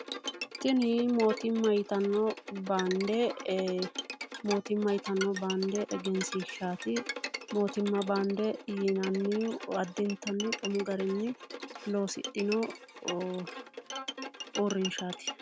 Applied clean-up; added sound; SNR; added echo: none; Bowed string instrument; 10 dB; none.